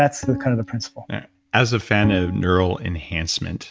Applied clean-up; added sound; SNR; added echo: neural mask model RNNoise.